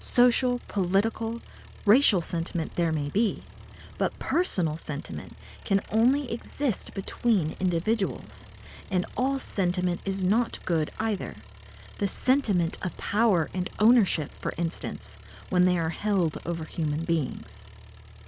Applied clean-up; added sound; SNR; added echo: none; Engine + Bird vocalization, bird call, bird song; 19 dB; none.